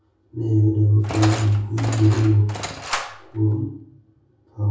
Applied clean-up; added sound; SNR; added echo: none; Engine; 11 dB; reverberation time 0.6 s.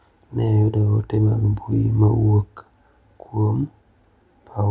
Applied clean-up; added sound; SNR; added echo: none; none; none; none.